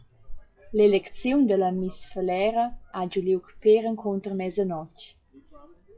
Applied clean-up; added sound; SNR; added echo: classical method WPE with log-MMSE.